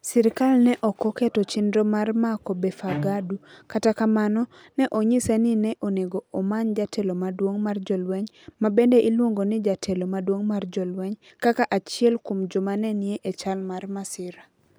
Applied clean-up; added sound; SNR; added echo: none; Bowed string instrument; 12 dB; none.